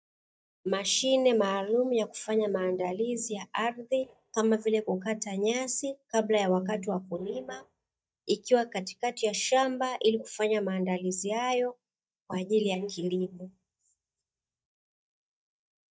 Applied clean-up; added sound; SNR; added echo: neural mask model DeepFilterNet 3.